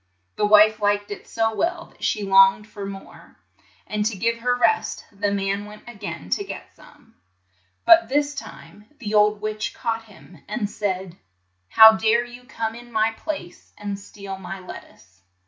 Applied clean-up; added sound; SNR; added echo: none; none; none; none.